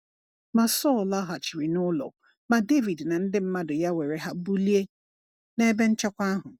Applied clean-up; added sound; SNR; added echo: none; none; none; none.